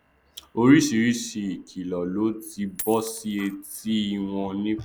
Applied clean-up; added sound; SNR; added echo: none; Coin (dropping); 18 dB; none.